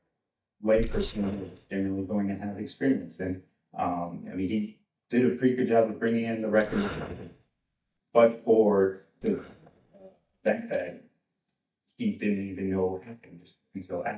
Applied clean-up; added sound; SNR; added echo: neural mask model DeepFilterNet 3.